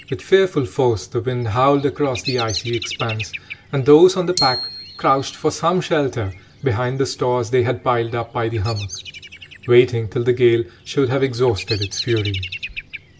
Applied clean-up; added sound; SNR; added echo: none; Bird vocalization, bird call, bird song + Glockenspiel; 13 dB; none.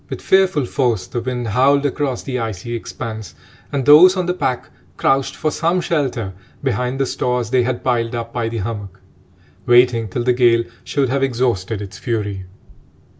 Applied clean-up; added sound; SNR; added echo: none; none; none; none.